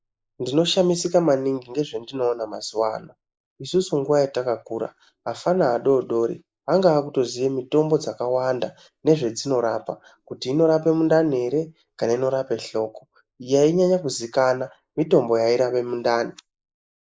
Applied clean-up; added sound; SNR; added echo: neural mask model Resemble Enhance denoiser.